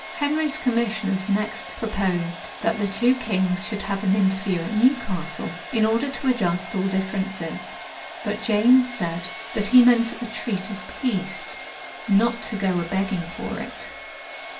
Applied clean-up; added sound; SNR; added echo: none; Domestic sounds, home sounds; 13 dB; reverberation time 0.3 s.